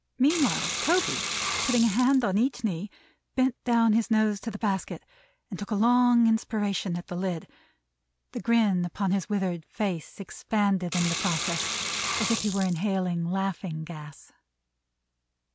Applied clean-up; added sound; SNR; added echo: none; Sink (filling or washing) / Water; 4 dB; none.